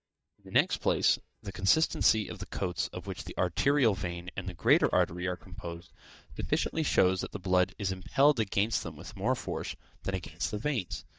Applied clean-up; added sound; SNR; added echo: neural mask model DeepFilterNet 3.